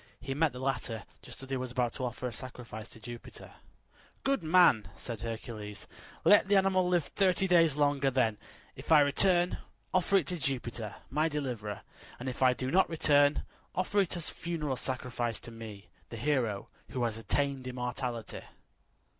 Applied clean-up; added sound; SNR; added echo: none; none; none; none.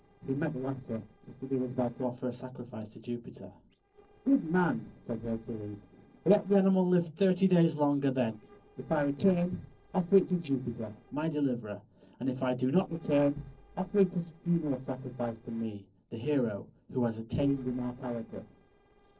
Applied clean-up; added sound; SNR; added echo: neural separator model SepFormer DNS4.